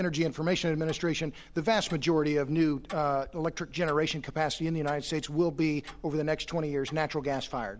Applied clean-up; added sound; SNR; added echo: none; Tick-tock; 19 dB; none.